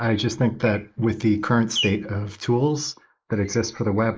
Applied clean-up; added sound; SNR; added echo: neural mask model Resemble Enhance denoiser.